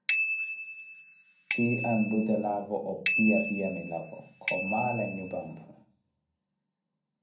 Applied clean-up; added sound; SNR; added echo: none; Bicycle bell; 3 dB; reverberation time 0.6 s.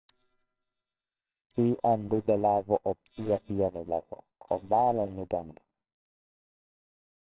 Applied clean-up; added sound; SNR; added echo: neural separator model SepFormer WHAMR!.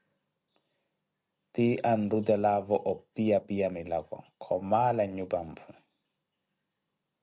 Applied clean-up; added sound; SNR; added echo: none; none; none; none.